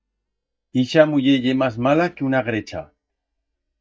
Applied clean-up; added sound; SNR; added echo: neural mask model DeepFilterNet 3.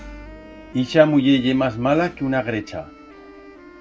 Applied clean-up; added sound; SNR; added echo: none; Engine / Mechanisms + Wind instrument, woodwind instrument; 20 dB; none.